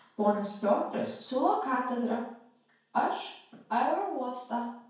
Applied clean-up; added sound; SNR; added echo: none; none; none; reverberation time 0.5 s.